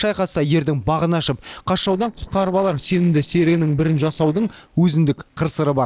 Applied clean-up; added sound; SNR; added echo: neural separator model SepFormer DNS4.